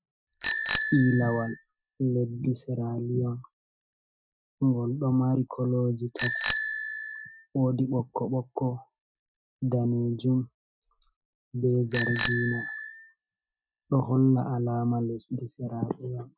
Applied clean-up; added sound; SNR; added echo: classical method Wiener filter.